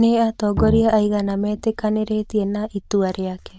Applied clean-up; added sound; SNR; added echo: neural diffusion model UNIVERSE++.